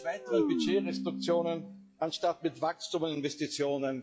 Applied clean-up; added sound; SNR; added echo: classical method log-MMSE.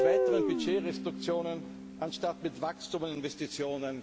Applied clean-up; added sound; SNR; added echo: none; Guitar; -1 dB; none.